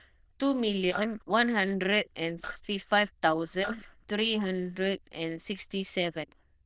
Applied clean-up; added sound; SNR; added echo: neural diffusion model UNIVERSE++.